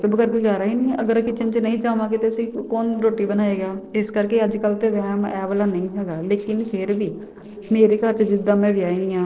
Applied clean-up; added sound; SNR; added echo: neural separator model SepFormer DNS4.